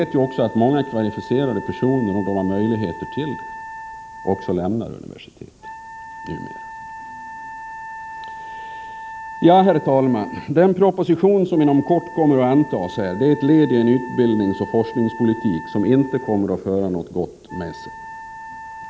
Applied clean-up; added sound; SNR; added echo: none; Wind instrument, woodwind instrument; 15 dB; none.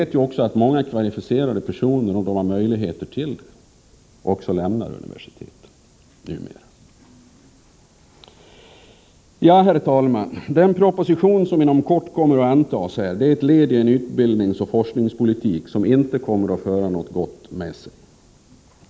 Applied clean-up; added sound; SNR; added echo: none; none; none; none.